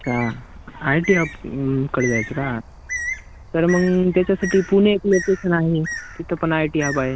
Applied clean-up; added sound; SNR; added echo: none; Bird; 12 dB; none.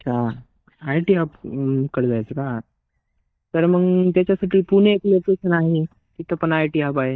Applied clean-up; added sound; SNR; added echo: neural mask model DeepFilterNet 3.